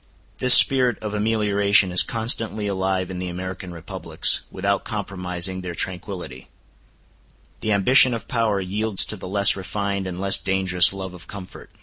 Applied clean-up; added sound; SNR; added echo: none; none; none; none.